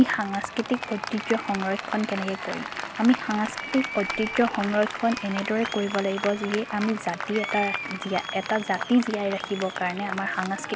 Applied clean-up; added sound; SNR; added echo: none; Applause; 8 dB; none.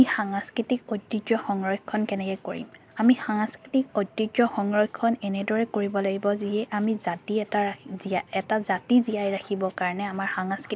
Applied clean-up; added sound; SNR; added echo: none; none; none; none.